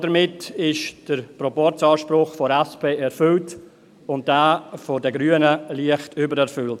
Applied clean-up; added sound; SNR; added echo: none; none; none; none.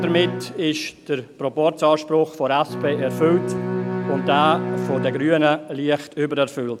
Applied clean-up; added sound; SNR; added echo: none; Bowed string instrument; 7 dB; none.